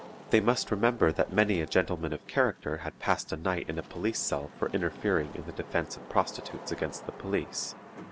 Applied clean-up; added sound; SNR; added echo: none; Wind / Rain; 17 dB; none.